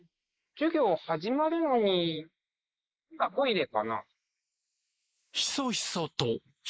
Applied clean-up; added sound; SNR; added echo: neural mask model Resemble Enhance denoiser.